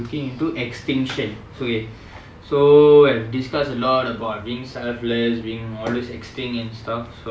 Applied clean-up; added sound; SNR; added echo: none; none; none; none.